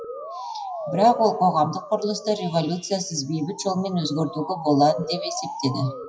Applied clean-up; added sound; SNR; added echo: classical method WPE with log-MMSE.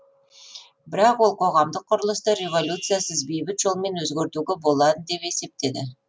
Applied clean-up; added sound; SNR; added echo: none; none; none; none.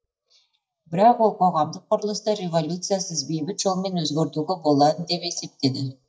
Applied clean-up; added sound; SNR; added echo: neural mask model DeepFilterNet 3.